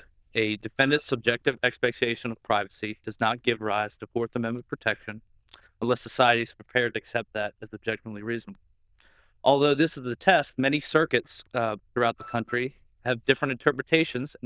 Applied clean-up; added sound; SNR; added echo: neural diffusion model UNIVERSE++.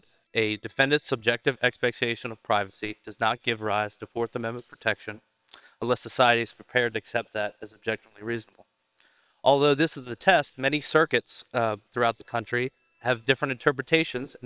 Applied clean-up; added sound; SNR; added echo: neural separator model SepFormer WHAM!.